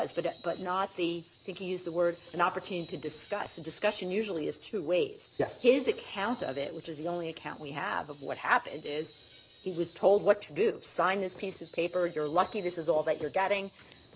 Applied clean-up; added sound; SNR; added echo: none; Screech; 15 dB; none.